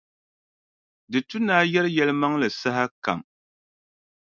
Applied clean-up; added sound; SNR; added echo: none; none; none; none.